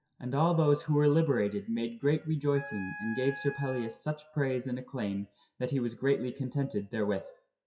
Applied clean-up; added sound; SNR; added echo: classical method WPE with log-MMSE.